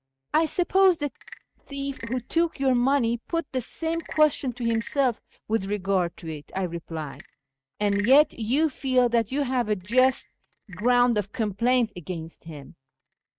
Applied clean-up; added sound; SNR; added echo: neural mask model RNNoise.